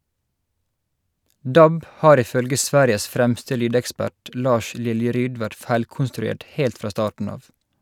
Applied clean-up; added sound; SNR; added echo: none; none; none; none.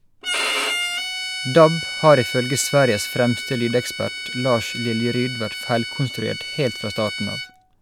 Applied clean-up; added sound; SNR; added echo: none; Bowed string instrument; 7 dB; none.